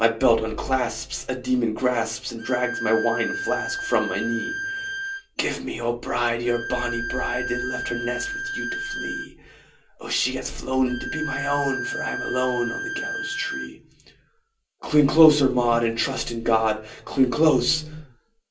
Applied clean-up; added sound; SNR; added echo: none; Bowed string instrument; 7 dB; reverberation time 0.3 s.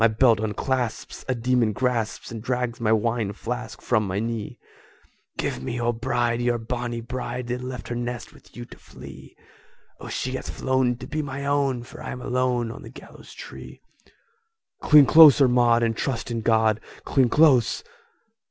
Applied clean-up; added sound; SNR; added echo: none; none; none; none.